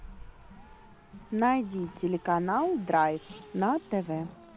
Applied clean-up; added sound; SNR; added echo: none; Race car, auto racing; 19 dB; none.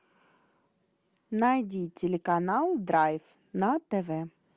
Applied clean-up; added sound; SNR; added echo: none; none; none; none.